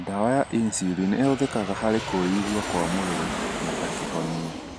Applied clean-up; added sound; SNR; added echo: none; Aircraft; 6 dB; none.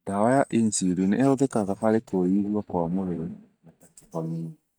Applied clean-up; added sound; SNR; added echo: neural mask model DeepFilterNet 3.